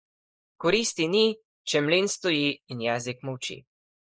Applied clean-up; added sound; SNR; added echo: neural mask model Resemble Enhance denoiser.